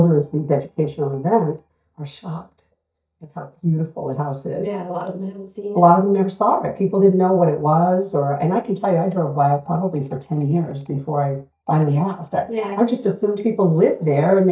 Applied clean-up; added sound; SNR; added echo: neural mask model DeepFilterNet 3.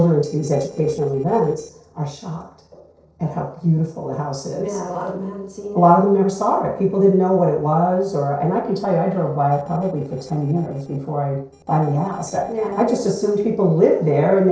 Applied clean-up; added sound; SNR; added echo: neural separator model SepFormer DNS4.